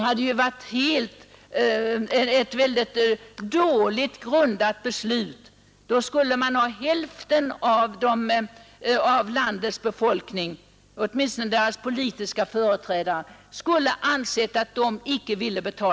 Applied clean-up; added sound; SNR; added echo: none; none; none; none.